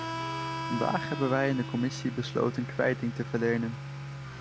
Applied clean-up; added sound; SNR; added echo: none; Harmonica + Accelerating, revving, vroom / Motor vehicle (road); 6 dB; none.